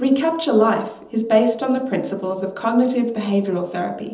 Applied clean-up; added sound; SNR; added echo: none; none; none; reverberation time 1.2 s.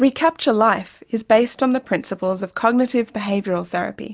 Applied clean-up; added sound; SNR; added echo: none; none; none; none.